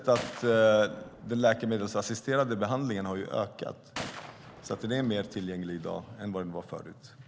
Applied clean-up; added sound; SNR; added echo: none; Gunshot, gunfire; 17 dB; none.